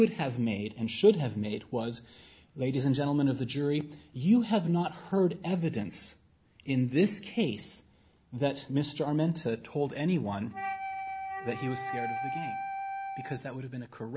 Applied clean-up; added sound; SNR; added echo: none; Wind instrument, woodwind instrument; 6 dB; none.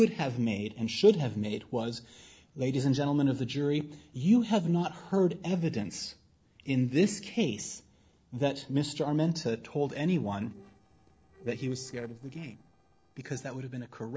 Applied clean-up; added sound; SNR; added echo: neural separator model SepFormer DNS4.